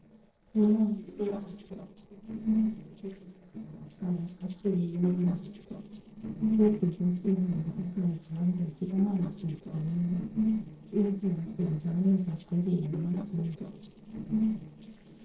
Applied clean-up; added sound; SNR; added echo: neural separator model SepFormer DNS4.